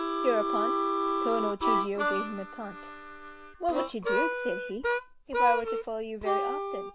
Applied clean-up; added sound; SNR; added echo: none; Harmonica; -3 dB; none.